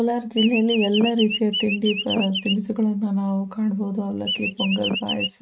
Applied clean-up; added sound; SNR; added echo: neural mask model RNNoise.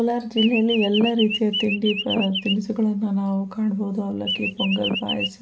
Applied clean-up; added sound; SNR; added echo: none; Chirp, tweet; 5 dB; none.